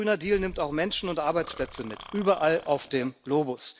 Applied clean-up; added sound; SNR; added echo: none; Bird + Burping, eructation; 18 dB; none.